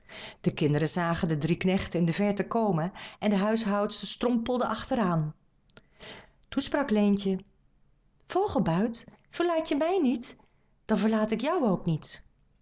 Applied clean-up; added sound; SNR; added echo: none; none; none; none.